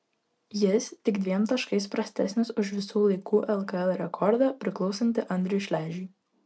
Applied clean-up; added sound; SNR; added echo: none; none; none; none.